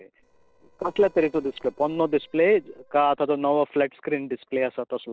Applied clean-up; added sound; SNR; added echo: neural separator model SepFormer DNS4.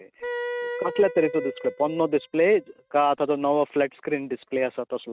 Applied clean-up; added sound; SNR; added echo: neural mask model RNNoise.